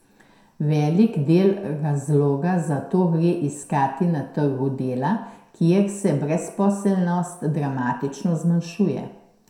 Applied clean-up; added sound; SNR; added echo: none; none; none; reverberation time 0.6 s.